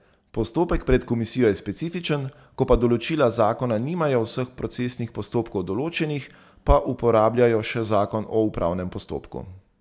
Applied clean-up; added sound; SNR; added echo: none; none; none; none.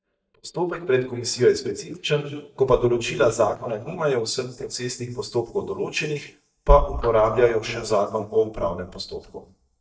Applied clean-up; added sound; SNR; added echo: neural mask model DeepFilterNet 3.